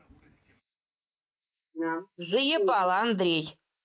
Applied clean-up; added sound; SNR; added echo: neural mask model Resemble Enhance denoiser.